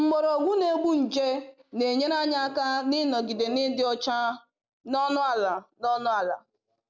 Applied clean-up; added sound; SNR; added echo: none; none; none; none.